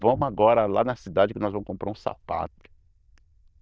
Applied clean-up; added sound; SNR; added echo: neural diffusion model UNIVERSE++.